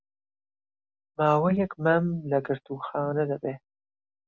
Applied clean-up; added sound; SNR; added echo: none; none; none; none.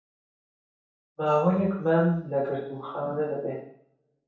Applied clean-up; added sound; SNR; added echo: none; none; none; reverberation time 0.7 s.